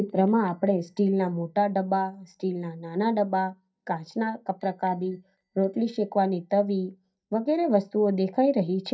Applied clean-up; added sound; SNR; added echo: neural mask model DeepFilterNet 3.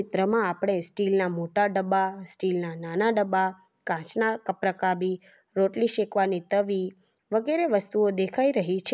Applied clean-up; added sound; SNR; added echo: none; none; none; none.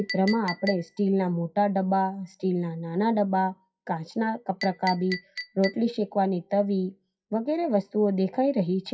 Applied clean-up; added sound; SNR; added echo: classical method WPE with log-MMSE.